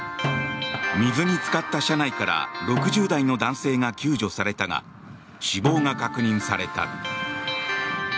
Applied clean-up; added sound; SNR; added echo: none; Snare drum; 11 dB; none.